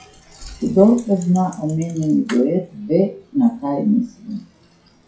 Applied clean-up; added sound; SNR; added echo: classical method WPE with log-MMSE.